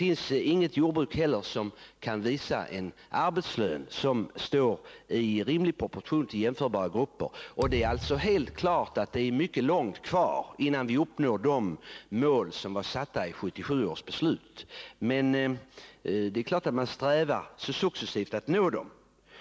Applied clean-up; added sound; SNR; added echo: none; Thump, thud; 12 dB; none.